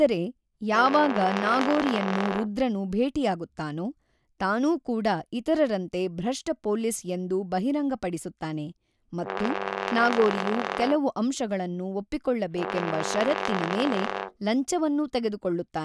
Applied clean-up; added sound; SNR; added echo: none; Brass instrument; 4 dB; none.